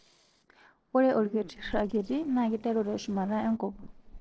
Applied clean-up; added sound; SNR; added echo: neural separator model SepFormer DNS4.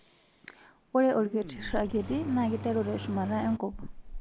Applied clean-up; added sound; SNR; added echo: none; Engine starting + Respiratory sounds; 10 dB; none.